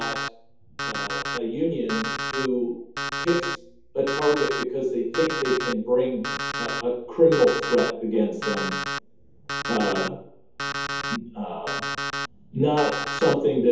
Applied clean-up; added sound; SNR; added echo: none; Alarm; 6 dB; reverberation time 0.7 s.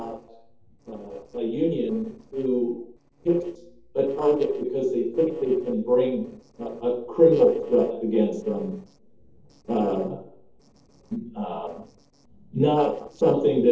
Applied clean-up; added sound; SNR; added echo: neural separator model SepFormer DNS4.